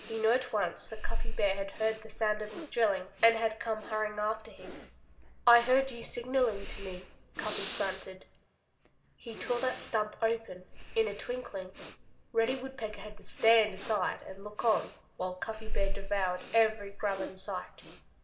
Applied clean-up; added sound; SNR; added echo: none; Breathing; 4 dB; reverberation time 0.6 s.